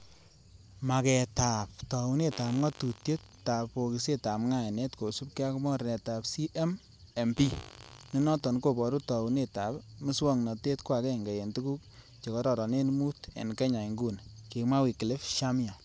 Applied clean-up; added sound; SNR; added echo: none; Fart; 19 dB; none.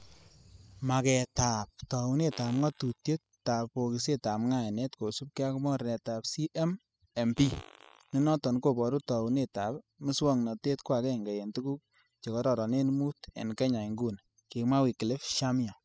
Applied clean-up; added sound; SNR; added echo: classical method spectral subtraction.